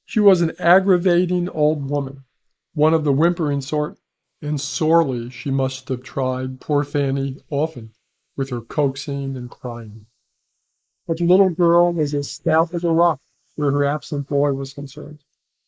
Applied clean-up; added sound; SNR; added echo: neural mask model Resemble Enhance denoiser.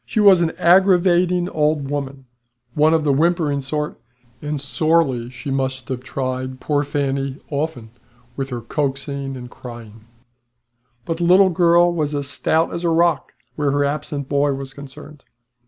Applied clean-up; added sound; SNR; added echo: none; none; none; none.